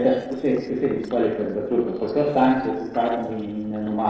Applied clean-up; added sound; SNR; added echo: neural separator model SepFormer DNS4.